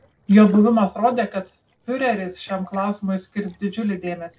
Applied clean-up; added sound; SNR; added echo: neural separator model SepFormer DNS4.